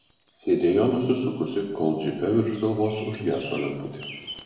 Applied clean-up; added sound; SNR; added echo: none; Bird vocalization, bird call, bird song; 19 dB; reverberation time 1.3 s.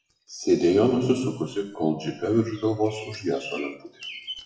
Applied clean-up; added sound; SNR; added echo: classical method WPE with log-MMSE.